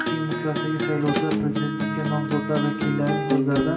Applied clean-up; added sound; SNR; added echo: none; Acoustic guitar; -1 dB; reverberation time 1.4 s.